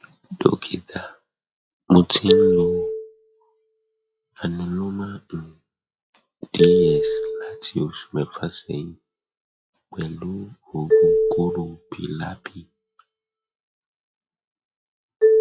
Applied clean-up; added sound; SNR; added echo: classical method log-MMSE.